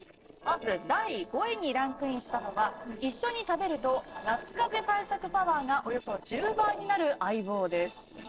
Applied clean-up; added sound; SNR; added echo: neural separator model SepFormer DNS4.